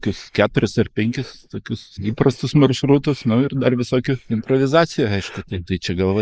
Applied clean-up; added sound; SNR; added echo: neural mask model Resemble Enhance denoiser.